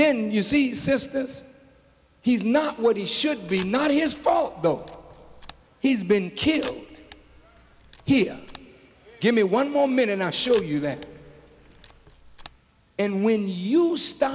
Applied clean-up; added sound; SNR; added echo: none; Camera; 20 dB; none.